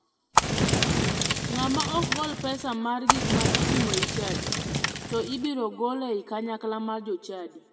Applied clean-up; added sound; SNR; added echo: none; Fire; -5 dB; reverberation time 1.6 s.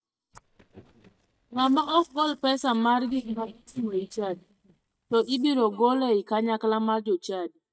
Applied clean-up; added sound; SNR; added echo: neural mask model DeepFilterNet 3.